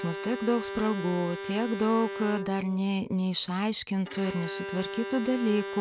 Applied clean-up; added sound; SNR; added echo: none; Bowed string instrument; 9 dB; none.